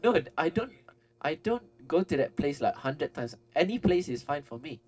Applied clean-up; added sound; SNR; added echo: neural separator model SepFormer DNS4.